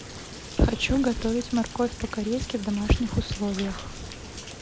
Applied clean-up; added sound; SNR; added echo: none; Rain; 11 dB; none.